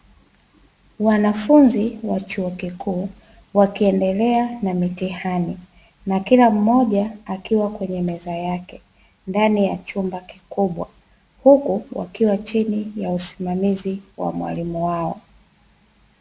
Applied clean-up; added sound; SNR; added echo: none; none; none; none.